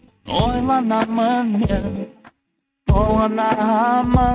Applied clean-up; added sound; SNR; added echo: neural mask model RNNoise.